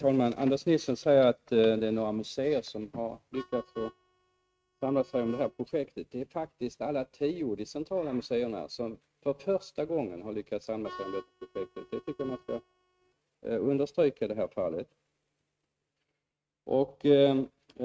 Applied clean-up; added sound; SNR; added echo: neural mask model RNNoise.